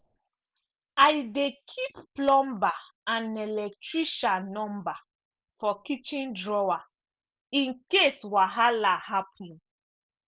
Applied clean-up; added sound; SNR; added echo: none; none; none; none.